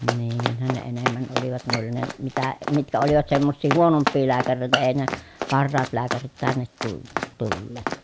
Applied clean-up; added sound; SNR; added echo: none; Run; 6 dB; none.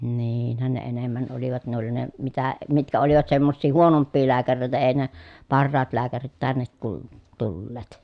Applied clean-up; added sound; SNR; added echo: none; none; none; none.